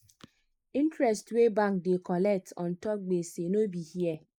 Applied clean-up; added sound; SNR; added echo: neural mask model Resemble Enhance denoiser.